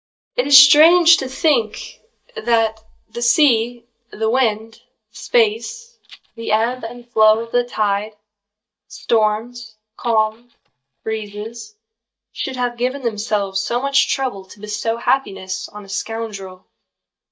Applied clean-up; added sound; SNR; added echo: neural mask model DeepFilterNet 3.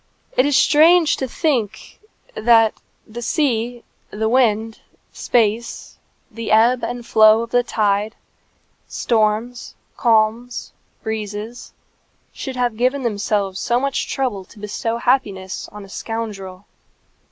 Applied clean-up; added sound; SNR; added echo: none; none; none; none.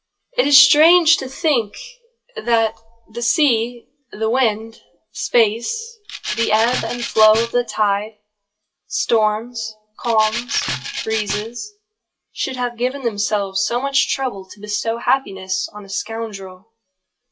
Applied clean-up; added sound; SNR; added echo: classical method WPE with log-MMSE.